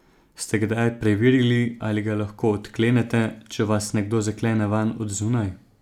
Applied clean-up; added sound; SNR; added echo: none; none; none; none.